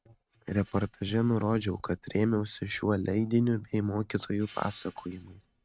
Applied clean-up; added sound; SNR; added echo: neural mask model RNNoise.